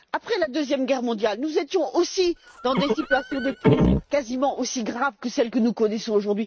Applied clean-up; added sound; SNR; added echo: neural mask model RNNoise.